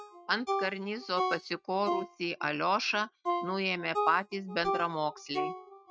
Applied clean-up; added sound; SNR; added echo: neural mask model RNNoise.